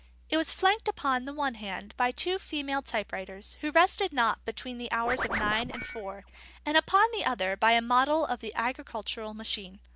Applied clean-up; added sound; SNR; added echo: none; Scratching (performance technique); 6 dB; none.